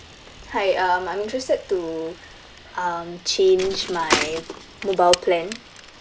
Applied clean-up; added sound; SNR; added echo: none; Bicycle; 9 dB; none.